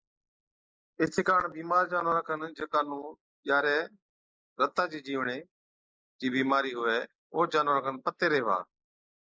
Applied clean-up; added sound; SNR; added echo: neural mask model Resemble Enhance denoiser.